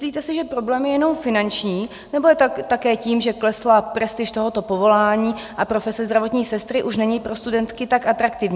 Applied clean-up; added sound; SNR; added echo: none; none; none; none.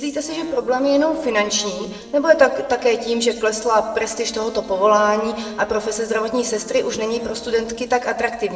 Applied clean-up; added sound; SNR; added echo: neural separator model SepFormer DNS4.